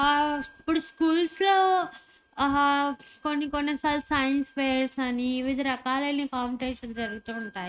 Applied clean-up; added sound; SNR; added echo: neural mask model RNNoise.